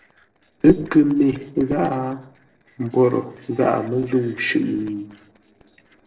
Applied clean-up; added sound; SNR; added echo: neural separator model SepFormer DNS4.